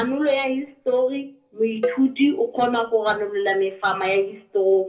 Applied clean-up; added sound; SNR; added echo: none; Cowbell; 10 dB; reverberation time 0.5 s.